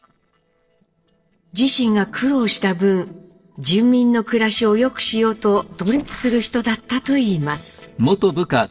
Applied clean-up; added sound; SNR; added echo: neural separator model SepFormer DNS4.